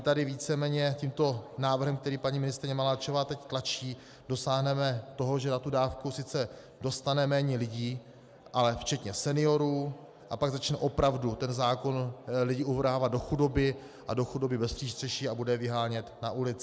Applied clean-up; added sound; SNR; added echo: none; none; none; none.